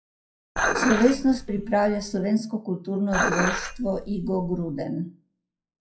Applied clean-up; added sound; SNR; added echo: classical method WPE with log-MMSE.